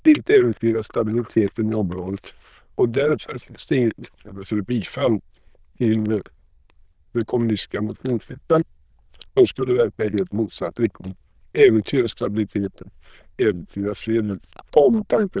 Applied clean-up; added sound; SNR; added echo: neural diffusion model UNIVERSE++.